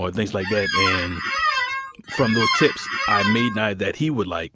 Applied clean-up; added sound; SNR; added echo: none; Squeak; 0 dB; none.